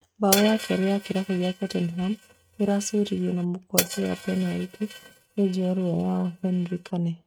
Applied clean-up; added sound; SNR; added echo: neural mask model RNNoise.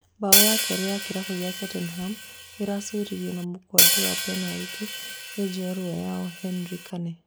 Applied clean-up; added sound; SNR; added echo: none; Hi-hat; -4 dB; none.